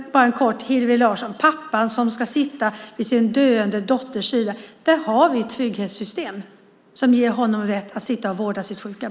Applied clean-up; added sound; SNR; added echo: none; none; none; none.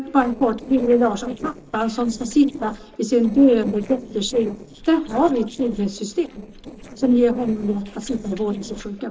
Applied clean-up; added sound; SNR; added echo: neural separator model SepFormer DNS4.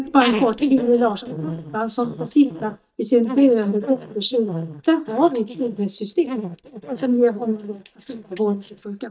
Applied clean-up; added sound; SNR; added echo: neural mask model DeepFilterNet 3.